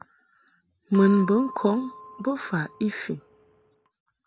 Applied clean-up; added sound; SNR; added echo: none; Percussion; 15 dB; none.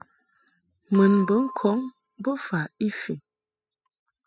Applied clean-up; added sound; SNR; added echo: classical method spectral subtraction.